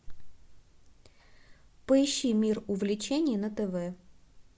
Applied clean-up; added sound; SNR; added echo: none; none; none; none.